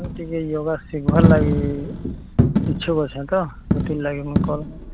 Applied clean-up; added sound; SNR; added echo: none; Coin (dropping); -3 dB; none.